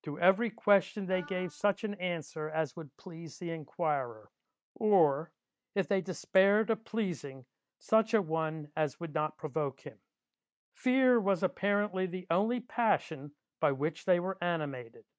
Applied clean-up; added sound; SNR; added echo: neural mask model RNNoise.